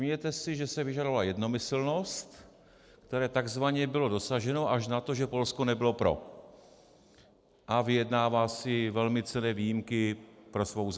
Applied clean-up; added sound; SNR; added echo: none; none; none; none.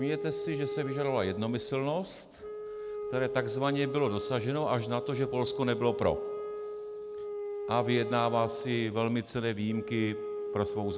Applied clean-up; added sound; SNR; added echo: none; Wind instrument, woodwind instrument; 6 dB; none.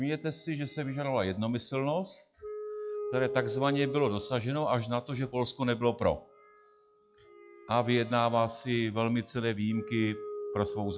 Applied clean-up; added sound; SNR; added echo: classical method log-MMSE.